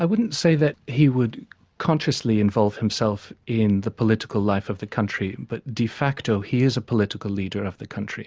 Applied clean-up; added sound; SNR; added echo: none; none; none; none.